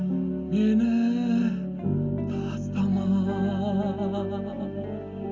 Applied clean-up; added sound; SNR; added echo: none; Guitar; 20 dB; reverberation time 0.3 s.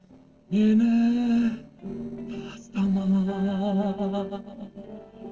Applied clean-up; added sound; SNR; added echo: neural separator model SepFormer DNS4.